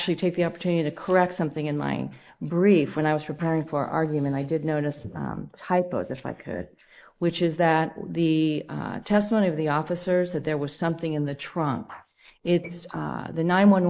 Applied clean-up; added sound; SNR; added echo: neural mask model Resemble Enhance denoiser.